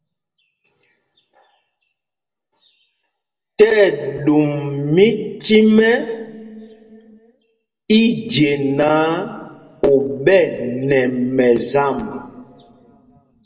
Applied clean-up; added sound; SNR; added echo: none; none; none; reverberation time 1.2 s.